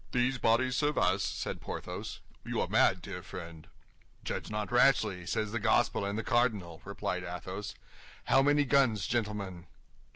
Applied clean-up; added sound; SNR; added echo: none; none; none; none.